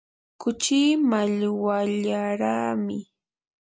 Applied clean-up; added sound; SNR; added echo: none; none; none; none.